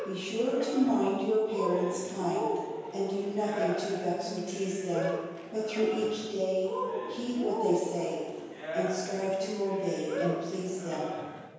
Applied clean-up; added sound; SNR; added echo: none; Cheering; 6 dB; reverberation time 1.2 s.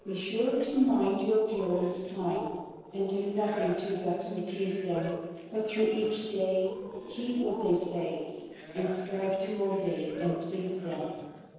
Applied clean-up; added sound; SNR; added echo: neural separator model SepFormer DNS4.